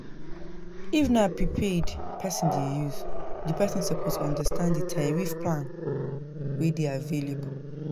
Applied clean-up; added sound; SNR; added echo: none; Growling; 1 dB; none.